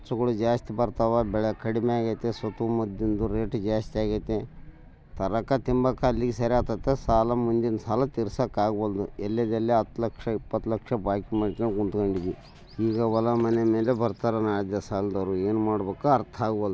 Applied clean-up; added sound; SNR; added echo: none; none; none; none.